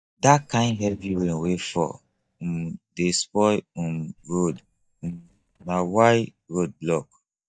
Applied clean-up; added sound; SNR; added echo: neural mask model DeepFilterNet 3.